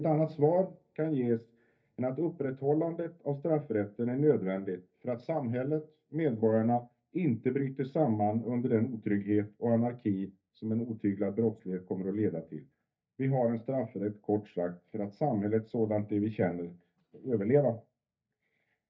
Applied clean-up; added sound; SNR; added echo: neural mask model DeepFilterNet 3.